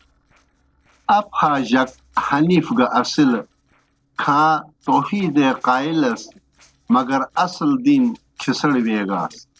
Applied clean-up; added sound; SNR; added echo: neural separator model SepFormer DNS4.